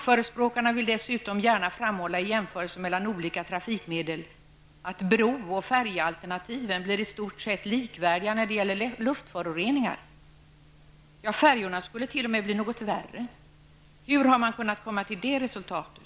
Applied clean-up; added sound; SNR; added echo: none; none; none; none.